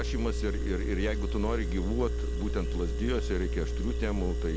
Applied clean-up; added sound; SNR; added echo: none; Engine; -3 dB; none.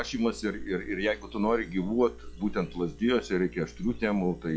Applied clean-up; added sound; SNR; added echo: classical method log-MMSE.